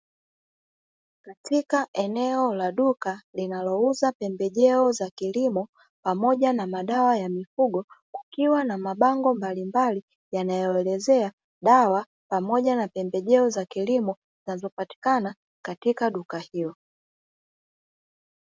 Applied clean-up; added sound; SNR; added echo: none; none; none; none.